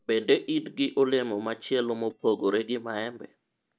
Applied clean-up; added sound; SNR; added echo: neural mask model DeepFilterNet 3.